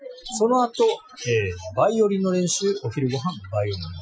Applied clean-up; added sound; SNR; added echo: classical method Wiener filter.